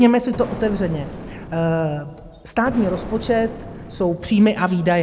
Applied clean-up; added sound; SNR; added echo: none; Explosion; 14 dB; none.